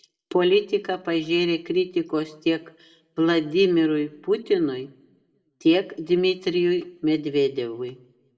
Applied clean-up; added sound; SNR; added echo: none; none; none; reverberation time 0.6 s.